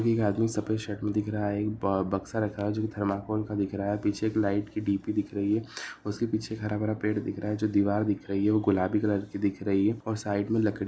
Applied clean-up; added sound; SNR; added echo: none; none; none; none.